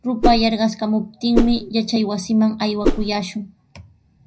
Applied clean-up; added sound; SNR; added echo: none; Whoosh, swoosh, swish; -1 dB; reverberation time 0.4 s.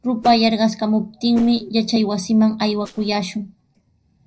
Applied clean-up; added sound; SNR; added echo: neural separator model SepFormer DNS4.